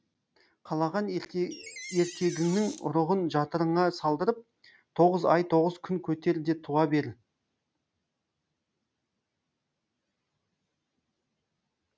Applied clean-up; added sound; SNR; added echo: none; Door; 13 dB; none.